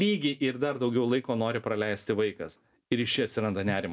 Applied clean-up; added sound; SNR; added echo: none; none; none; none.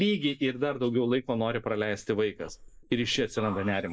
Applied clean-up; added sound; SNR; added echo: neural mask model Resemble Enhance denoiser.